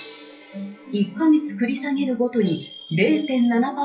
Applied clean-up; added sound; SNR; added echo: classical method WPE with log-MMSE.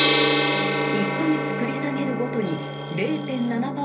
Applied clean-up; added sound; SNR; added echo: none; Gong; -4 dB; reverberation time 0.3 s.